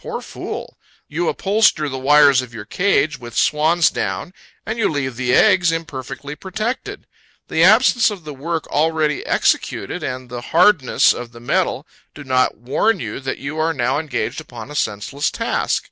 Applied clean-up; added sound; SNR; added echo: none; none; none; none.